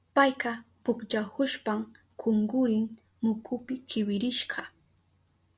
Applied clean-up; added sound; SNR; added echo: none; none; none; none.